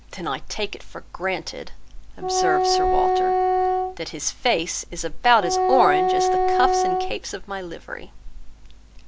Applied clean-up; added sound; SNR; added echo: none; Wind instrument, woodwind instrument; -3 dB; none.